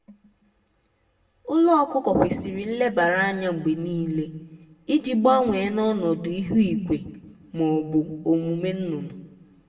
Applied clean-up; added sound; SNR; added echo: none; none; none; reverberation time 0.8 s.